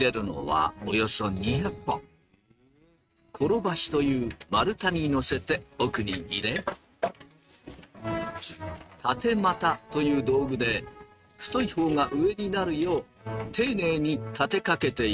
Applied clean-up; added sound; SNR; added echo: neural mask model RNNoise.